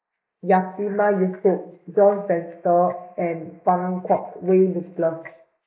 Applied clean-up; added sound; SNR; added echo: neural mask model Resemble Enhance denoiser.